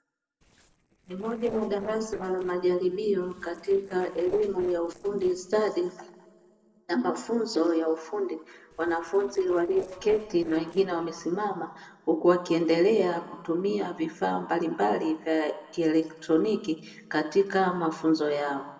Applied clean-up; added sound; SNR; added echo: neural separator model SepFormer DNS4.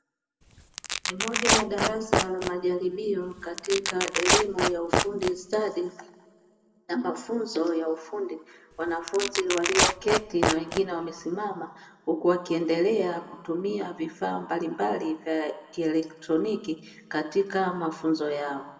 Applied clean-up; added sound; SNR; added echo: none; Tearing; 0 dB; reverberation time 1.0 s.